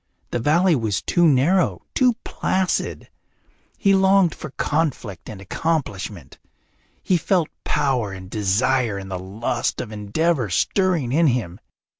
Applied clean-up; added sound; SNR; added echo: none; none; none; none.